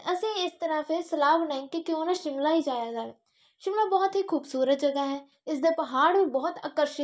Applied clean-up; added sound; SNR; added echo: none; none; none; none.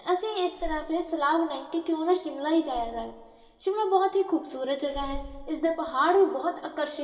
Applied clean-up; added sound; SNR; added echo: none; Breathing; 17 dB; reverberation time 1.6 s.